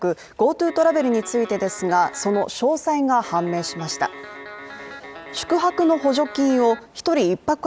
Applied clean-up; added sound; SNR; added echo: none; Guitar; 16 dB; none.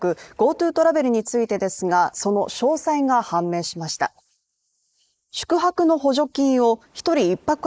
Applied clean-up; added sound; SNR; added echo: neural mask model Resemble Enhance denoiser.